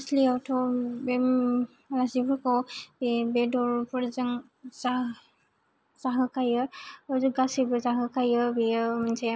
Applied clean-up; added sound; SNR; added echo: none; none; none; none.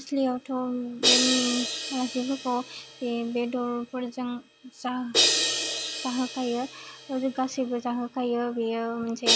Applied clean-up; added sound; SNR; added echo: none; Crash cymbal; 1 dB; none.